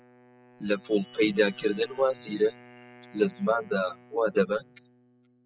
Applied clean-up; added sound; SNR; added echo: classical method spectral subtraction.